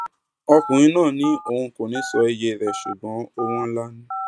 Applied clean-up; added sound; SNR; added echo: neural mask model RNNoise.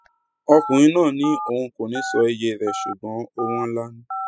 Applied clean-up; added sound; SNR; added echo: classical method spectral subtraction.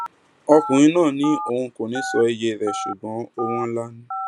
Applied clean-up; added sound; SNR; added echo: none; Telephone; 10 dB; none.